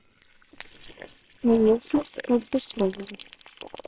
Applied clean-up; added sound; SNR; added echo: neural separator model SepFormer WHAMR!.